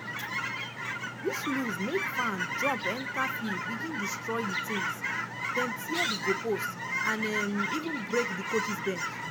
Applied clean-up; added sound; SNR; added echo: none; Chirp, tweet / Fowl; -1 dB; none.